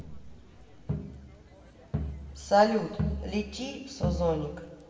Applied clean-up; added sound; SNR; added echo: none; Crowd; 5 dB; reverberation time 1.2 s.